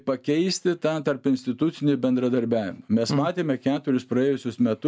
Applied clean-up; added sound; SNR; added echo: none; none; none; none.